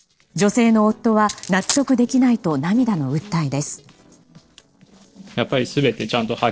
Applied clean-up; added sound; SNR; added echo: neural separator model SepFormer DNS4.